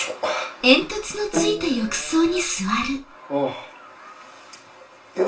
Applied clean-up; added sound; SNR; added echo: none; Bowed string instrument; 6 dB; reverberation time 0.3 s.